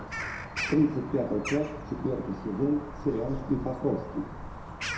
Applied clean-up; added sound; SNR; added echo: none; Bird vocalization, bird call, bird song; 8 dB; reverberation time 0.6 s.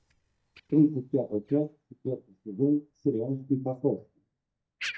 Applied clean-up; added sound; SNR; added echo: neural mask model DeepFilterNet 3.